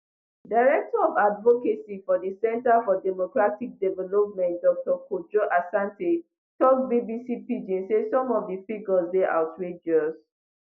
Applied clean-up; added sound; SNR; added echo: none; none; none; none.